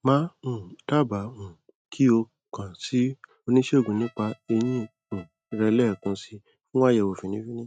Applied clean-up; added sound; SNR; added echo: neural mask model RNNoise.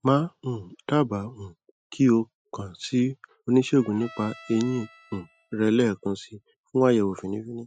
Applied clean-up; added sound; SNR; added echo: classical method spectral subtraction.